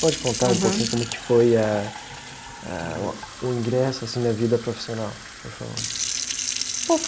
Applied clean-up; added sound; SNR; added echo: none; Fill (with liquid) / Sink (filling or washing); 8 dB; none.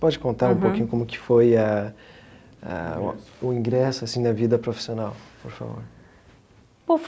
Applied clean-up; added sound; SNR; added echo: none; none; none; none.